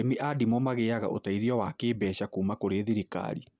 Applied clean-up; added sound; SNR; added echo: none; none; none; none.